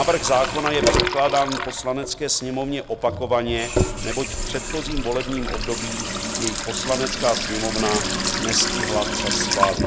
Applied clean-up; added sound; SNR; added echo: none; Sink (filling or washing) / Water tap, faucet; 1 dB; none.